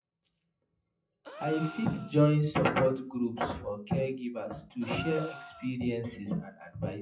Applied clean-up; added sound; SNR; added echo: classical method WPE with log-MMSE.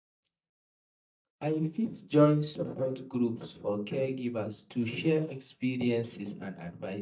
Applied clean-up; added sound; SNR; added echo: neural mask model DeepFilterNet 3.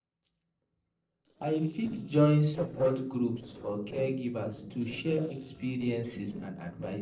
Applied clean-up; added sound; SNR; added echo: neural separator model SepFormer DNS4.